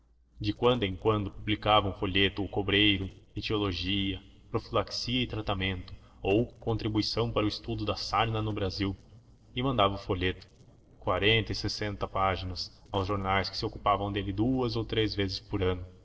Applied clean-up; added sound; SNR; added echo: neural separator model SepFormer DNS4.